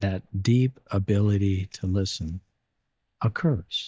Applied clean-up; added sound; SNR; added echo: neural mask model DeepFilterNet 3.